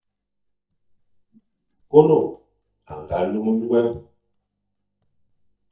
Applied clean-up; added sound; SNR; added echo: neural mask model DeepFilterNet 3.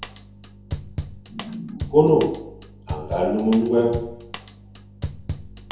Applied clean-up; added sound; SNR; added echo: none; Drum / Drum kit; 11 dB; reverberation time 0.9 s.